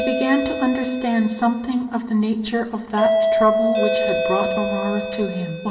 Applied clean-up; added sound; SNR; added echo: none; Doorbell; 1 dB; reverberation time 1.6 s.